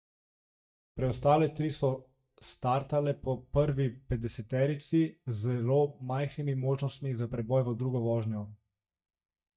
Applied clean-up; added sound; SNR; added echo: neural mask model DeepFilterNet 3.